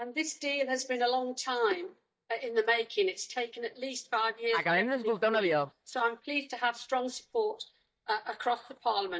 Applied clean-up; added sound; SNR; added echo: neural mask model DeepFilterNet 3.